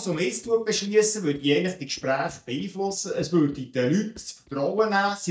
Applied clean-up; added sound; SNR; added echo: neural mask model DeepFilterNet 3.